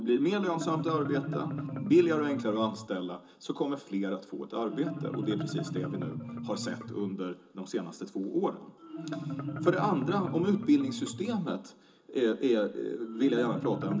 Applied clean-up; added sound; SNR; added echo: none; Marimba, xylophone; 8 dB; reverberation time 0.2 s.